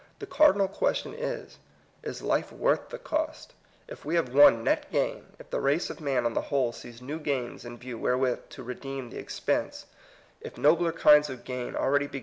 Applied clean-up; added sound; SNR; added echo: none; none; none; none.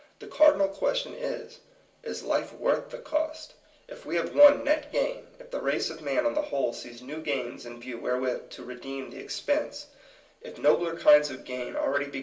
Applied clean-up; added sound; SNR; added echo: none; none; none; reverberation time 0.3 s.